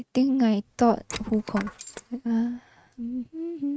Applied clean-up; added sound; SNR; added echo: neural mask model RNNoise.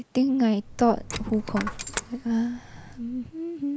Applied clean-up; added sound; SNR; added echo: none; Coin (dropping); 11 dB; none.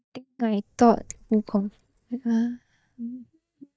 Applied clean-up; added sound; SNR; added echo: neural mask model DeepFilterNet 3.